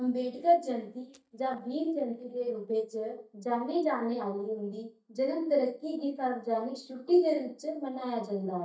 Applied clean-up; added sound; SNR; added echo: neural mask model DeepFilterNet 3.